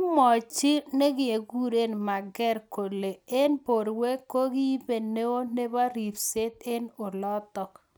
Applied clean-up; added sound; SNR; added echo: none; none; none; none.